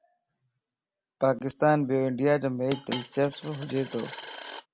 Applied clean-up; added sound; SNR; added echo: none; Coin (dropping); 10 dB; none.